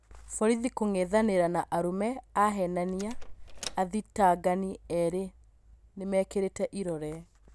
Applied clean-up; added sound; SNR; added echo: none; Door; 9 dB; none.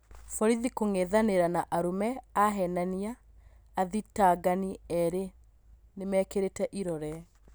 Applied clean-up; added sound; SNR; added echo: none; none; none; none.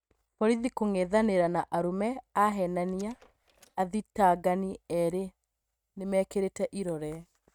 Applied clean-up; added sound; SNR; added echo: neural mask model RNNoise.